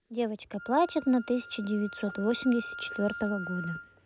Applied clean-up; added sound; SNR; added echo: none; Wind instrument, woodwind instrument; 13 dB; none.